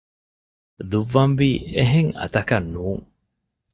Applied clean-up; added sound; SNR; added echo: neural mask model DeepFilterNet 3.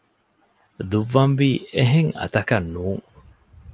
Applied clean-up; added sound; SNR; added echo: none; none; none; none.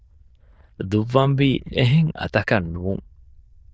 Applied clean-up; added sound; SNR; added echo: neural diffusion model UNIVERSE++.